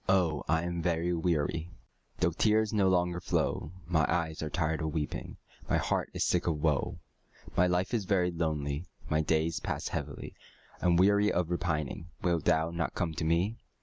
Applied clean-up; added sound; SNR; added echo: none; none; none; none.